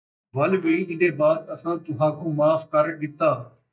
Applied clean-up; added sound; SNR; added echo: neural mask model DeepFilterNet 3.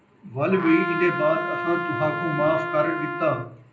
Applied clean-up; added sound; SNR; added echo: none; Trumpet; 5 dB; reverberation time 0.5 s.